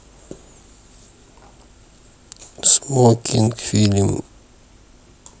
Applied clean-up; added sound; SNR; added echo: none; none; none; none.